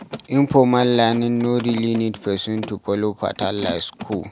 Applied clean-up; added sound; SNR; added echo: none; Mechanisms; 16 dB; none.